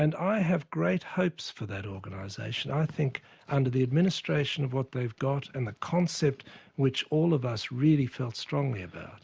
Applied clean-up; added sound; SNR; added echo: none; none; none; none.